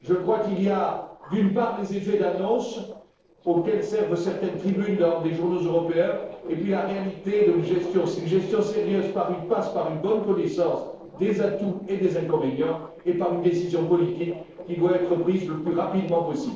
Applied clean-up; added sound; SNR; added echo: neural separator model SepFormer DNS4.